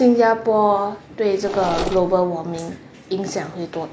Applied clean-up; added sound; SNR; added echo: none; Mechanisms; 8 dB; none.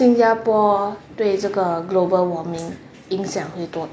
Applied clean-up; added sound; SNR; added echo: none; none; none; none.